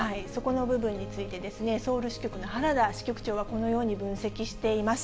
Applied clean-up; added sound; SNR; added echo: none; none; none; none.